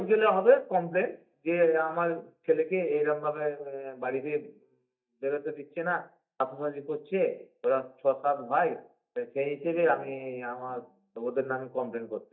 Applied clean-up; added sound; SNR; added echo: neural mask model DeepFilterNet 3.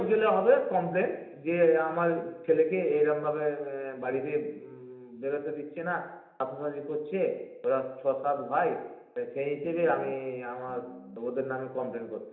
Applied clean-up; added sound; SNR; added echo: none; Piano; 17 dB; reverberation time 0.8 s.